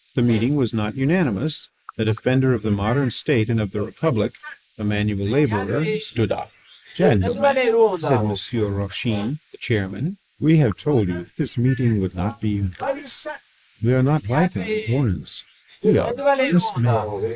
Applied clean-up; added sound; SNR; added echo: neural mask model Resemble Enhance denoiser.